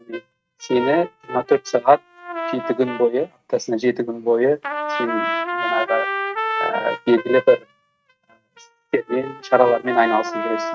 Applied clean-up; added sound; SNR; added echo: neural mask model RNNoise.